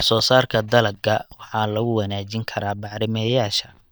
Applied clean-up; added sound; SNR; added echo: neural mask model DeepFilterNet 3.